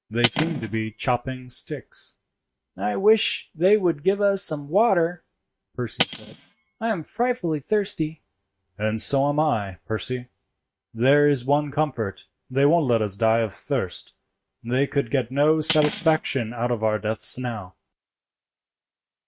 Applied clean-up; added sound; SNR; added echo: neural mask model RNNoise.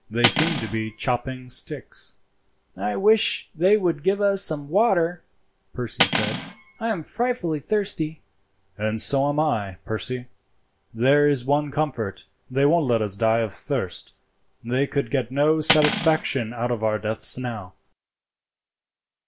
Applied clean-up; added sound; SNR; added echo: none; Cutlery, silverware; 5 dB; none.